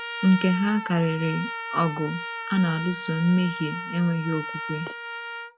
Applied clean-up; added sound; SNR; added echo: none; Trumpet; 9 dB; none.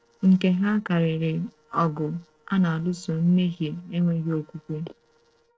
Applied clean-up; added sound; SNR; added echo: neural separator model SepFormer DNS4.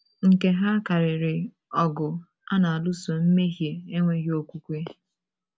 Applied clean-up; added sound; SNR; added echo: none; none; none; none.